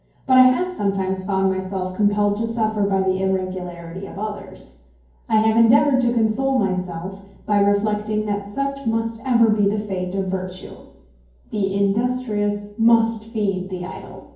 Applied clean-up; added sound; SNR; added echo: none; none; none; reverberation time 0.9 s.